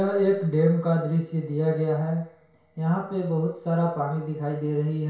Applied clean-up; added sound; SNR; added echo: none; none; none; reverberation time 0.6 s.